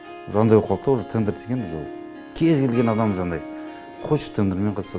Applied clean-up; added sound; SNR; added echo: none; Harp; 15 dB; none.